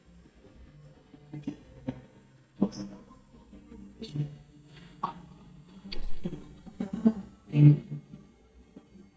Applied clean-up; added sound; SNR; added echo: neural mask model DeepFilterNet 3.